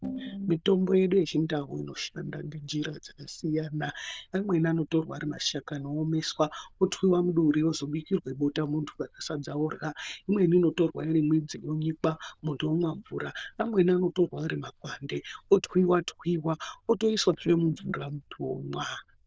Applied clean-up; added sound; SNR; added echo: neural diffusion model UNIVERSE++.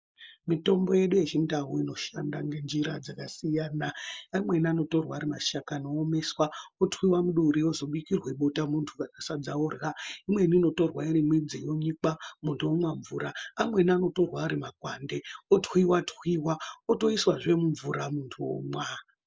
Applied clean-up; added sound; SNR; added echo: neural mask model Resemble Enhance denoiser.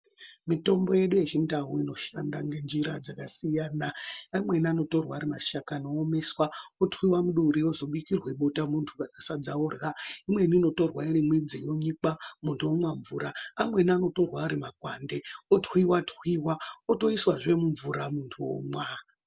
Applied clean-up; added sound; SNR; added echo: none; none; none; none.